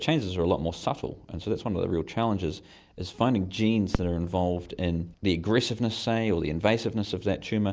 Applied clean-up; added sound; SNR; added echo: none; Fireworks; 13 dB; none.